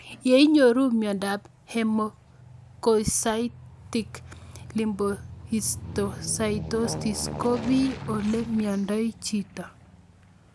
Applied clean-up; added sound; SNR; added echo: none; Aircraft; 13 dB; none.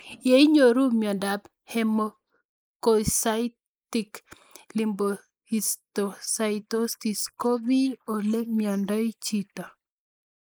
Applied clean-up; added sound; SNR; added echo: neural mask model Resemble Enhance denoiser.